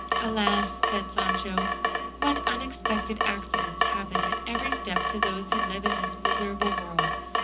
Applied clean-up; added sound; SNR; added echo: none; Drip / Water tap, faucet; -4 dB; reverberation time 0.4 s.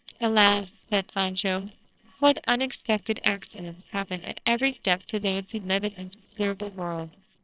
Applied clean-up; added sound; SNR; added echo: neural separator model SepFormer WHAMR!.